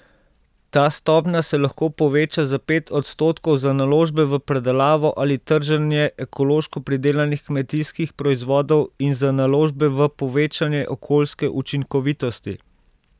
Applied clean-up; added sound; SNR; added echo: none; none; none; none.